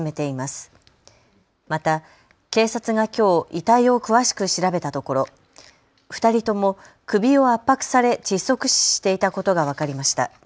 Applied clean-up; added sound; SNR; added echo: none; none; none; none.